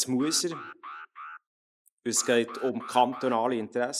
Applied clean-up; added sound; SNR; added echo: neural mask model Resemble Enhance denoiser.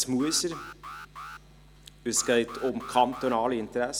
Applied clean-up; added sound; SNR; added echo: none; Alarm; 15 dB; none.